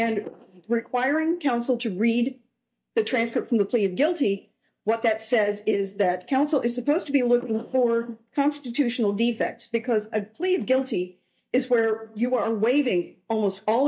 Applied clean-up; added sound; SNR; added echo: neural mask model DeepFilterNet 3.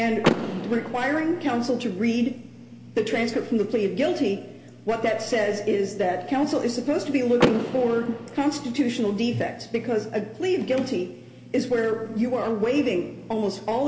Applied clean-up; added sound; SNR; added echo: none; Door / Car; 10 dB; reverberation time 2.8 s.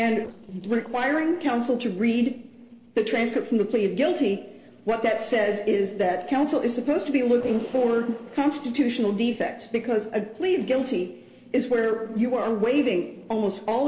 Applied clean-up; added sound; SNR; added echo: neural separator model SepFormer DNS4.